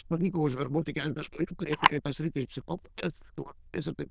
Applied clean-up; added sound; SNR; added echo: neural diffusion model UNIVERSE++.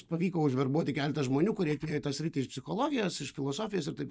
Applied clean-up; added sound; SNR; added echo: neural mask model DeepFilterNet 3.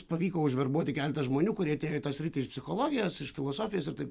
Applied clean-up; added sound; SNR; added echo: none; none; none; none.